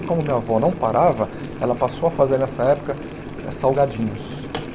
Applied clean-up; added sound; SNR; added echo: none; Boiling; 10 dB; none.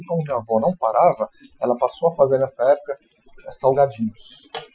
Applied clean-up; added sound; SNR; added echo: classical method Wiener filter.